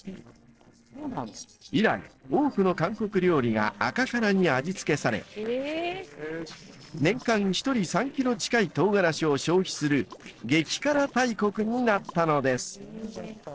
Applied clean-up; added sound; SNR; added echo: neural separator model SepFormer DNS4.